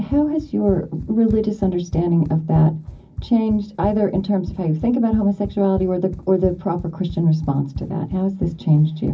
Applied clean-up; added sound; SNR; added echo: none; Run; 14 dB; reverberation time 0.4 s.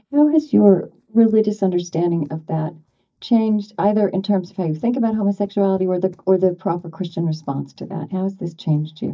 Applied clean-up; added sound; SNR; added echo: neural mask model DeepFilterNet 3.